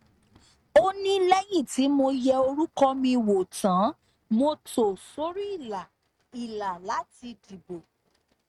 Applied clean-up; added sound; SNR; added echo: neural mask model RNNoise.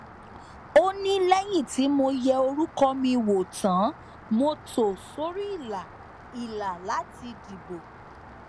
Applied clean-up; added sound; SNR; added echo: none; Rain; 19 dB; none.